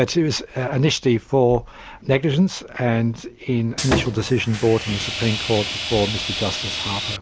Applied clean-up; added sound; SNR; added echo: none; Sawing; 5 dB; none.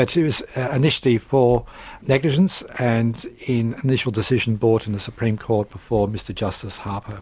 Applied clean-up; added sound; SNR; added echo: none; none; none; none.